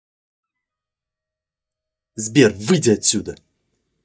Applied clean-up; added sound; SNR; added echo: neural mask model DeepFilterNet 3.